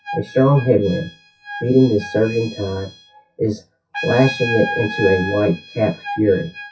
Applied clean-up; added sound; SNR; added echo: classical method WPE with log-MMSE.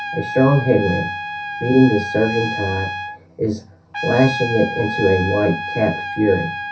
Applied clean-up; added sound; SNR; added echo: none; Trumpet; 7 dB; reverberation time 0.3 s.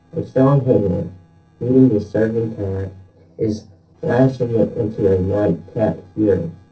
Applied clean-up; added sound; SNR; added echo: neural separator model SepFormer DNS4.